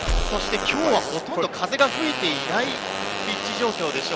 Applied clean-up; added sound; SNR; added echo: none; Tools + Fart; 3 dB; none.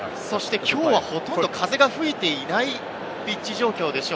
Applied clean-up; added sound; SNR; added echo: none; none; none; none.